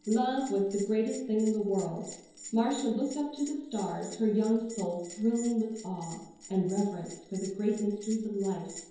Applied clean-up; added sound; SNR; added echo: none; Bell; 18 dB; reverberation time 0.9 s.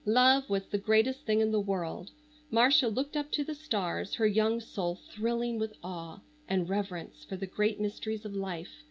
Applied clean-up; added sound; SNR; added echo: none; none; none; none.